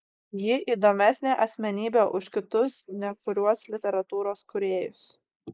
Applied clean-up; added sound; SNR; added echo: neural mask model Resemble Enhance denoiser.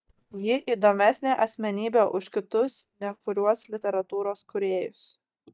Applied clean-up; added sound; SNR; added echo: neural mask model DeepFilterNet 3.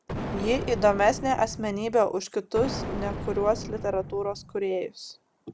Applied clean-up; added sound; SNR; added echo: none; Explosion; 8 dB; none.